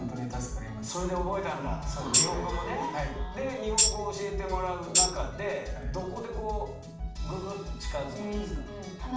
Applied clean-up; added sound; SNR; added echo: none; Tambourine; -4 dB; reverberation time 0.5 s.